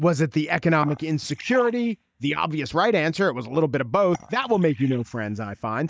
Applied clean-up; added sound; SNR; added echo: neural mask model DeepFilterNet 3.